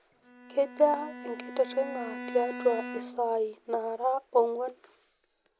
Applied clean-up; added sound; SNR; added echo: none; Bowed string instrument; 13 dB; none.